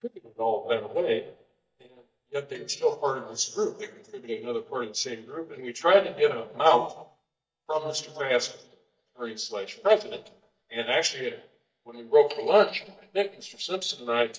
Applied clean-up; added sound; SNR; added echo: neural mask model DeepFilterNet 3.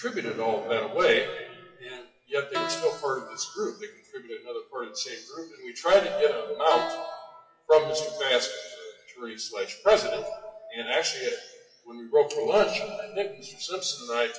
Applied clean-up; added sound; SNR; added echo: classical method WPE with log-MMSE.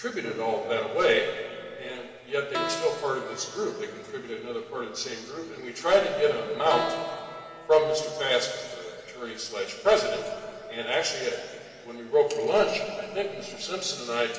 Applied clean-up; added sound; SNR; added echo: none; Keyboard (musical); 11 dB; reverberation time 2.7 s.